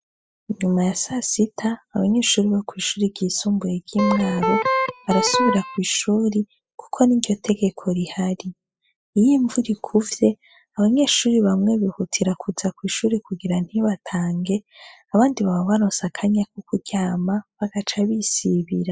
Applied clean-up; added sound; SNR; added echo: classical method spectral subtraction.